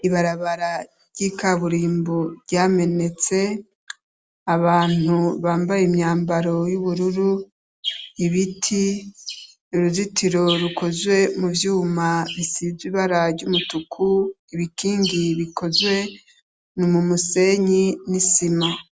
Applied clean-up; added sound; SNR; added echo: none; none; none; none.